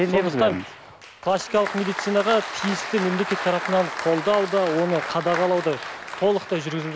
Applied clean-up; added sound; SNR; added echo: none; Applause; 9 dB; none.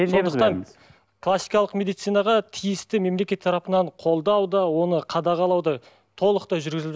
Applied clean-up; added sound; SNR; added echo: none; none; none; none.